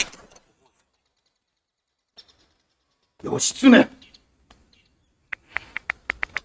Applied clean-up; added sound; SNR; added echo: neural mask model RNNoise.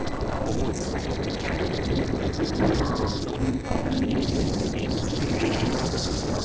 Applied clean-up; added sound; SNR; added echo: neural separator model SepFormer DNS4.